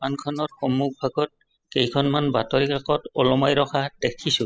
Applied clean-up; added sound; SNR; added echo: classical method spectral subtraction.